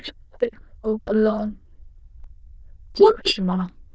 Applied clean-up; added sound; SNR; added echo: neural diffusion model UNIVERSE++.